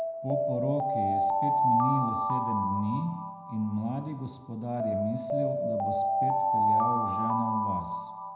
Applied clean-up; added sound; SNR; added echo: none; Alarm; -5 dB; reverberation time 0.7 s.